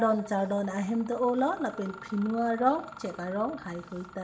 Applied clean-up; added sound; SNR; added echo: none; Mechanisms; 18 dB; reverberation time 0.7 s.